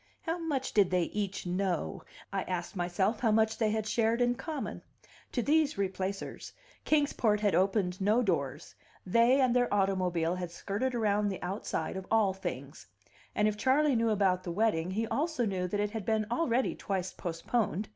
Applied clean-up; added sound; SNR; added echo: none; none; none; none.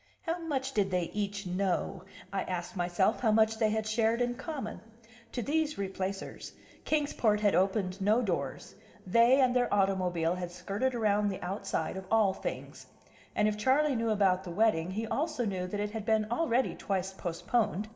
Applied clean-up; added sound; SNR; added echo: none; none; none; reverberation time 2.7 s.